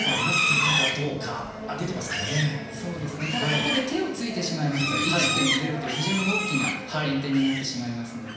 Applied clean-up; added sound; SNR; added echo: none; Livestock, farm animals, working animals; 1 dB; reverberation time 0.9 s.